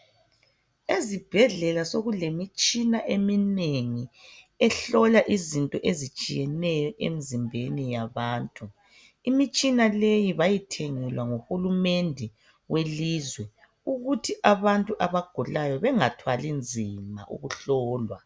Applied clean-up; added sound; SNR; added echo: none; none; none; none.